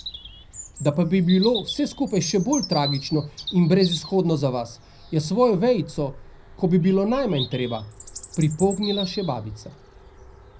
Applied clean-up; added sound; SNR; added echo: none; Bird vocalization, bird call, bird song; 13 dB; reverberation time 0.4 s.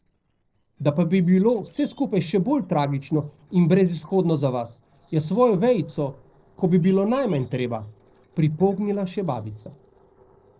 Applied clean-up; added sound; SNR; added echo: neural separator model SepFormer DNS4.